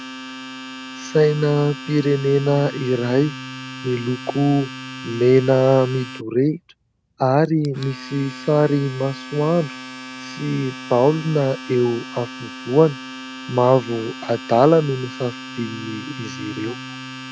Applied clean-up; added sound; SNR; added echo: none; Domestic sounds, home sounds; 14 dB; none.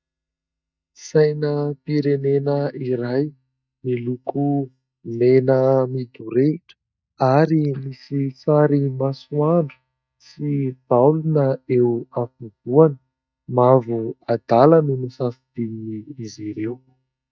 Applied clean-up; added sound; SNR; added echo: neural mask model DeepFilterNet 3.